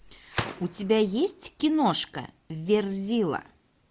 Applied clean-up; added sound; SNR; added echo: none; Gunshot, gunfire; 14 dB; none.